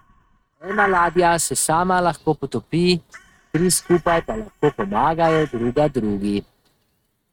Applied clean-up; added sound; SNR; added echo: neural mask model RNNoise.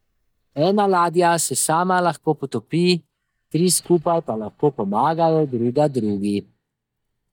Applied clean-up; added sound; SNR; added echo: neural mask model DeepFilterNet 3.